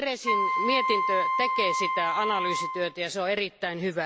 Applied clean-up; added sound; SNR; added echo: none; Wind instrument, woodwind instrument; -2 dB; none.